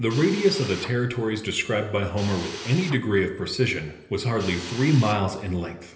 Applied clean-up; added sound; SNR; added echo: none; Drill; 15 dB; reverberation time 1.4 s.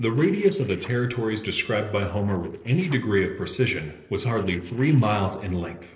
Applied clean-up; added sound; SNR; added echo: neural separator model SepFormer DNS4.